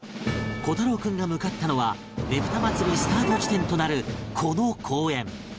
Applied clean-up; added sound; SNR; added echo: none; none; none; none.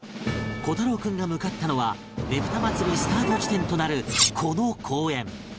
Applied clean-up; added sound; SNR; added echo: none; Cutlery, silverware; -1 dB; none.